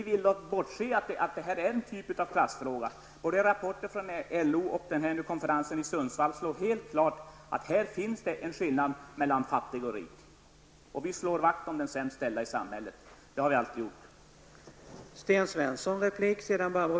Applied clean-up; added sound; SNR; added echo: none; none; none; none.